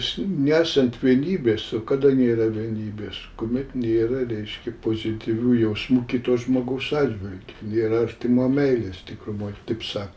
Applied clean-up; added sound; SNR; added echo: none; none; none; none.